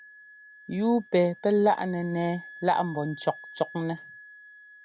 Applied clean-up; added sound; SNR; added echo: none; Wind instrument, woodwind instrument; 19 dB; none.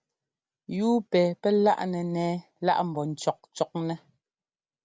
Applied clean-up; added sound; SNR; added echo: none; none; none; none.